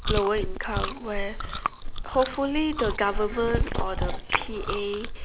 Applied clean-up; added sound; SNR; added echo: none; Chewing, mastication; 1 dB; none.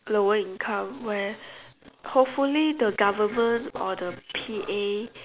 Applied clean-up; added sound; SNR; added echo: none; none; none; none.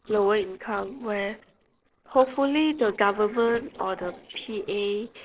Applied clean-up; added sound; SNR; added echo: neural separator model SepFormer DNS4.